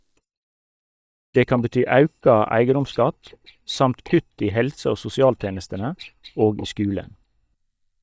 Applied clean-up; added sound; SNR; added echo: neural mask model DeepFilterNet 3.